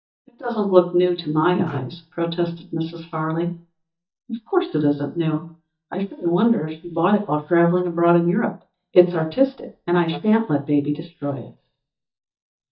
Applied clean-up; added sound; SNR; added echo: neural mask model DeepFilterNet 3.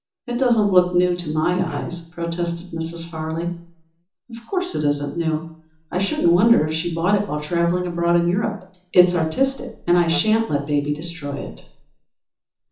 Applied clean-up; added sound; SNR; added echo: none; Wind instrument, woodwind instrument; 16 dB; reverberation time 0.7 s.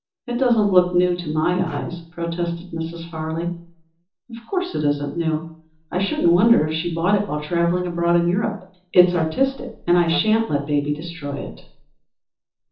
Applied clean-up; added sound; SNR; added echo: neural separator model SepFormer DNS4.